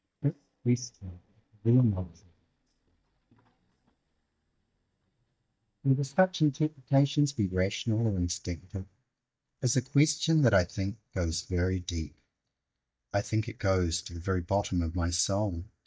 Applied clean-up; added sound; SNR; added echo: neural mask model DeepFilterNet 3.